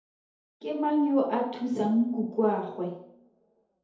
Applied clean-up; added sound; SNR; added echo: none; none; none; reverberation time 2.1 s.